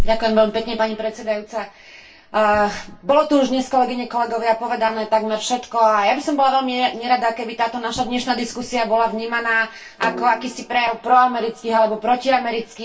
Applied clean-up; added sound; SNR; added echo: none; Snare drum; 16 dB; reverberation time 0.2 s.